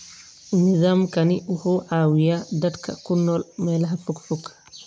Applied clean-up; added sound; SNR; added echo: none; none; none; none.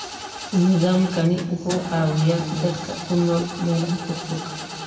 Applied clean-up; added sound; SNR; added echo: none; Engine starting / Car; 12 dB; reverberation time 2.1 s.